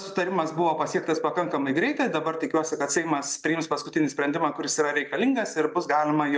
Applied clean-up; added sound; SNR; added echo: none; none; none; none.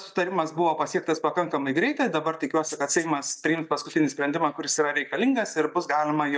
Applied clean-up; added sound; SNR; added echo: neural mask model DeepFilterNet 3.